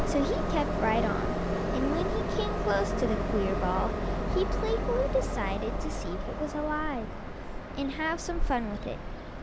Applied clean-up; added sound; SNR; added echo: none; Train; -2 dB; none.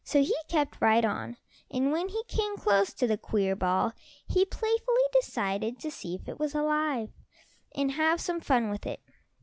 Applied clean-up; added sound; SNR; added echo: none; none; none; none.